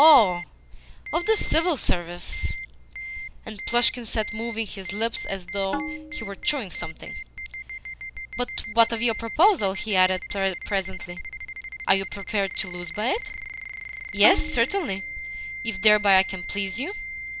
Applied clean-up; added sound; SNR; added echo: none; Ringtone + Tabla; 10 dB; none.